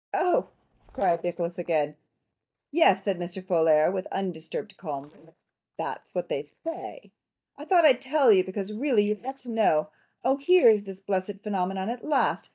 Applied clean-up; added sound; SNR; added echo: neural mask model DeepFilterNet 3.